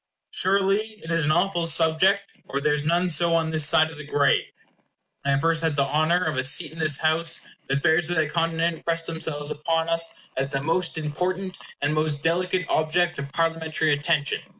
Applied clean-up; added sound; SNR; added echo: none; none; none; none.